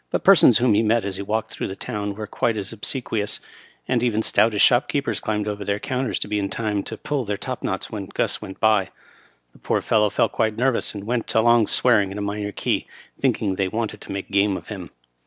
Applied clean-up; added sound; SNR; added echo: none; none; none; none.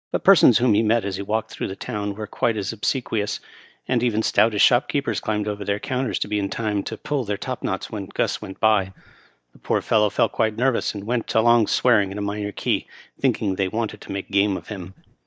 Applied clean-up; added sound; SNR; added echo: neural mask model DeepFilterNet 3.